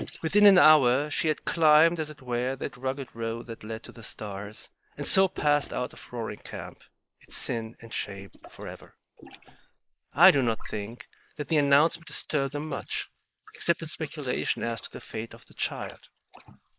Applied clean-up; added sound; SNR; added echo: neural mask model Resemble Enhance denoiser.